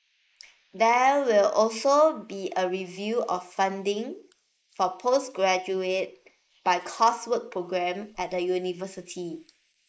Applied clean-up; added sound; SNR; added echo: neural mask model Resemble Enhance denoiser.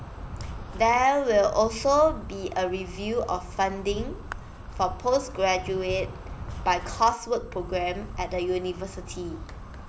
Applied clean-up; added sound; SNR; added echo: none; Insect; 11 dB; none.